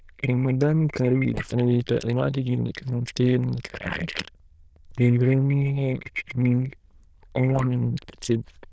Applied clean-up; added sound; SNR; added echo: neural diffusion model UNIVERSE++.